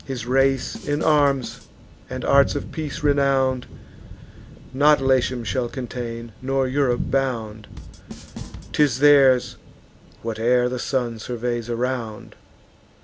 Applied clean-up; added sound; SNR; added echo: none; Thunder + Bass drum / Snare drum / Drum kit; 12 dB; none.